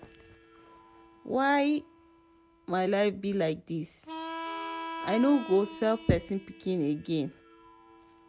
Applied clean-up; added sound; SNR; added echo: none; Harmonica; 13 dB; none.